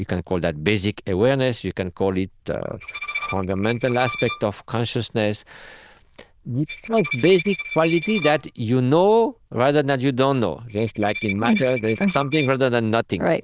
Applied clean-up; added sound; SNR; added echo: neural diffusion model UNIVERSE++.